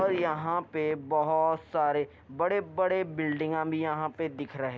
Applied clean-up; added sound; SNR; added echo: none; none; none; none.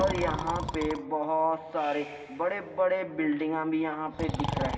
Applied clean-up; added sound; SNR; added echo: none; Breathing; 7 dB; reverberation time 1.7 s.